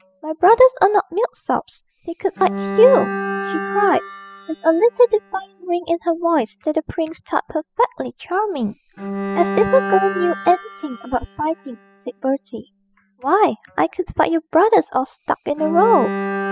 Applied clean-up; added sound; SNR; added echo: classical method spectral subtraction.